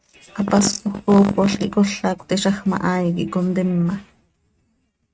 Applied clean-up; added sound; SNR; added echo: neural mask model RNNoise.